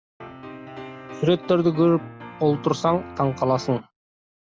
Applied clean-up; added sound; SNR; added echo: none; Piano; 14 dB; none.